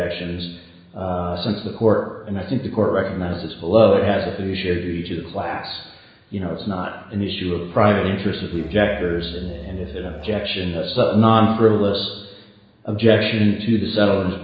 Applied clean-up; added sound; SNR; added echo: none; Musical instrument; 16 dB; reverberation time 1.3 s.